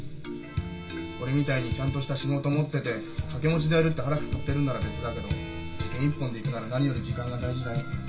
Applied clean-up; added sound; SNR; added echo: none; Bowed string instrument; 20 dB; reverberation time 0.2 s.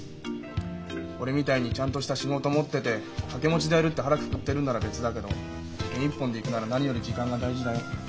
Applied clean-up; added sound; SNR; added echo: none; none; none; none.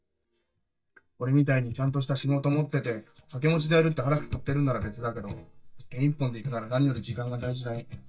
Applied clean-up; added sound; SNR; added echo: neural mask model DeepFilterNet 3.